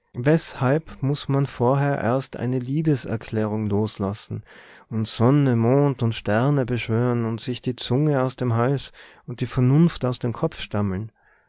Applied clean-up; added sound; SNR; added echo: none; none; none; none.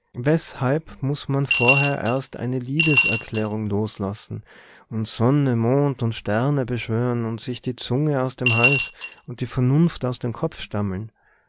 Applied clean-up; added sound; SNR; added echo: none; Coin (dropping) / Glass; 0 dB; none.